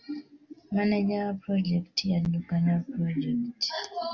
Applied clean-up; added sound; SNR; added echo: none; none; none; none.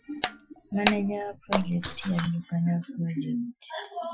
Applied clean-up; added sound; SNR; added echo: classical method Wiener filter.